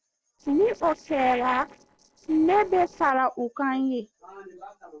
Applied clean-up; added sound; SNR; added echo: neural separator model SepFormer DNS4.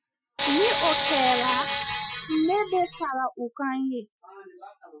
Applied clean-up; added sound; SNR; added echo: classical method Wiener filter.